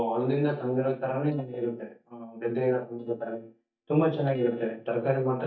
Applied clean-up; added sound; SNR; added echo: neural mask model DeepFilterNet 3.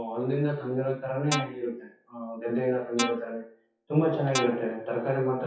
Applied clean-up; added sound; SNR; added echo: classical method WPE with log-MMSE.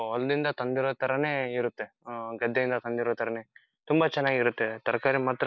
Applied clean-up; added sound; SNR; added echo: none; none; none; none.